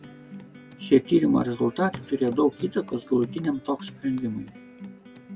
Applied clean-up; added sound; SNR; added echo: none; Acoustic guitar + Hands / Wood; 16 dB; none.